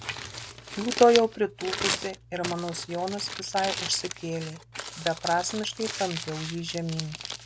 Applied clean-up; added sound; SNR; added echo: none; Crumpling, crinkling; 7 dB; none.